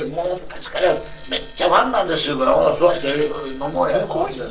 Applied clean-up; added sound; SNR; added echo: neural separator model SepFormer DNS4.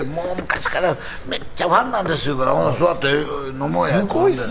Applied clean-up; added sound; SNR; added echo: none; none; none; none.